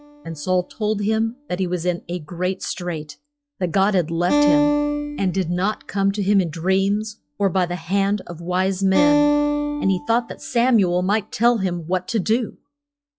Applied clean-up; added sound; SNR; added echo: classical method log-MMSE.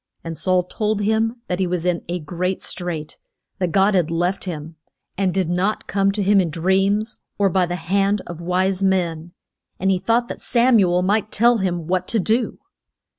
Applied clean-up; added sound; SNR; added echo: none; none; none; none.